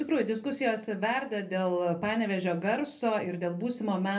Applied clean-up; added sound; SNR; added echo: none; none; none; reverberation time 0.3 s.